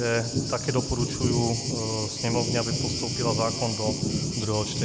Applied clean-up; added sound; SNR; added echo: none; Thunder; 0 dB; none.